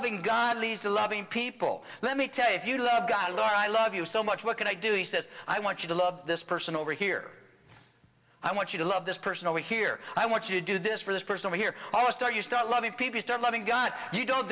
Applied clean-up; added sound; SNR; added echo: none; Bowed string instrument; 18 dB; reverberation time 0.3 s.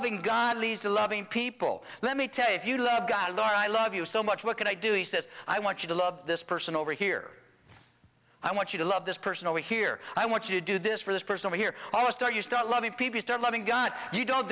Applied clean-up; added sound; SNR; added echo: none; none; none; none.